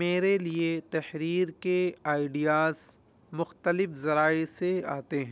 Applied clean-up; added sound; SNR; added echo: none; none; none; none.